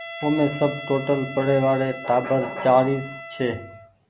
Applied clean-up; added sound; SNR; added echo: none; Wind instrument, woodwind instrument; 14 dB; none.